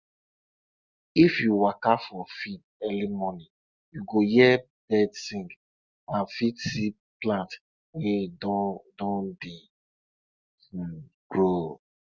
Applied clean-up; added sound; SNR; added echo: none; none; none; none.